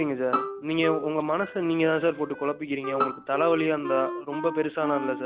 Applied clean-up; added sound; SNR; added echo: none; Bowed string instrument + Wind instrument, woodwind instrument; 7 dB; none.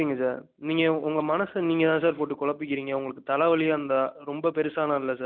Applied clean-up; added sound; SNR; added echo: none; none; none; none.